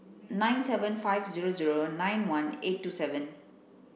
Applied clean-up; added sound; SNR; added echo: none; none; none; none.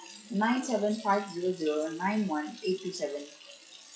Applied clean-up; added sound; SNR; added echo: classical method WPE with log-MMSE.